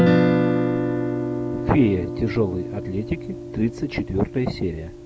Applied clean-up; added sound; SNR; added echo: none; Guitar; -2 dB; none.